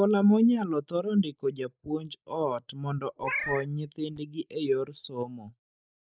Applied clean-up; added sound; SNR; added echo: neural mask model Resemble Enhance denoiser.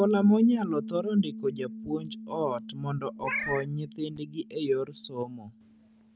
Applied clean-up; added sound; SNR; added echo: none; Piano + Meow; 10 dB; none.